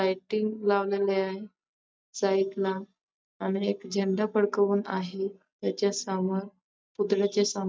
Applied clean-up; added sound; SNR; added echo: none; none; none; none.